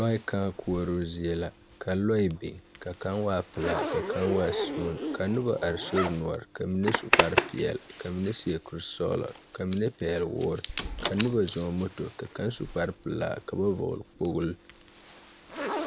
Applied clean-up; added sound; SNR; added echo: none; Door + Zipper (clothing); 5 dB; none.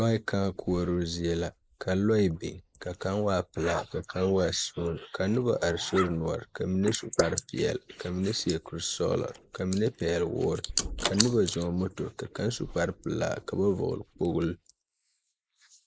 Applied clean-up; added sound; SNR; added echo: neural mask model Resemble Enhance denoiser.